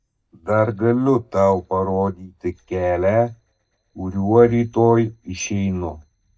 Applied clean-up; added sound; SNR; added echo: neural mask model DeepFilterNet 3.